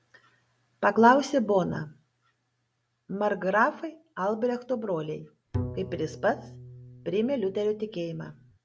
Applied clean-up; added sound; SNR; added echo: none; Bowed string instrument; 11 dB; none.